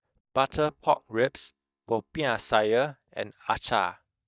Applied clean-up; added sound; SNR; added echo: neural mask model DeepFilterNet 3.